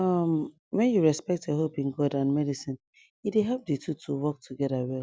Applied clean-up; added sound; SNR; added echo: none; none; none; none.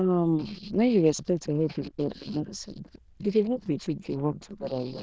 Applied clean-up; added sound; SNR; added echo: neural diffusion model UNIVERSE++.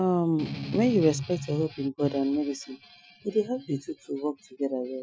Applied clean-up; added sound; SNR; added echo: classical method Wiener filter.